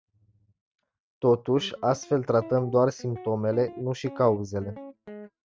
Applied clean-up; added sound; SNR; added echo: neural mask model RNNoise.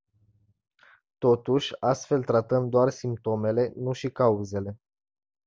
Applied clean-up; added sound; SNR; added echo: none; none; none; none.